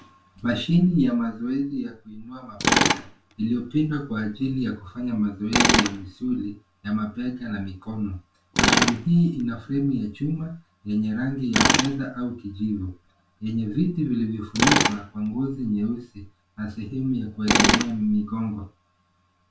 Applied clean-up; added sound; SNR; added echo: none; Tools; 2 dB; reverberation time 0.2 s.